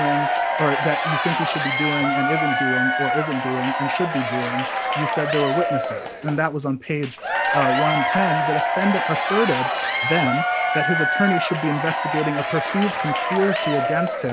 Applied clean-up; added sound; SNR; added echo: none; Applause / Crowd / Cheering; -2 dB; none.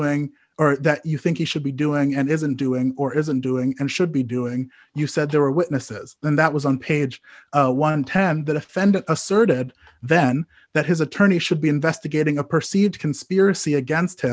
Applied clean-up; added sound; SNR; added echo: none; none; none; none.